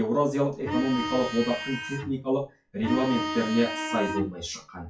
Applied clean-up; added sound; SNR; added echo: classical method WPE with log-MMSE.